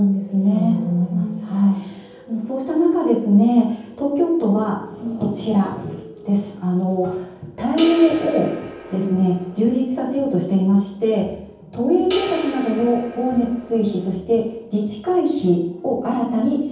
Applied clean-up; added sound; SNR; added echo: none; Crash cymbal; 13 dB; reverberation time 0.9 s.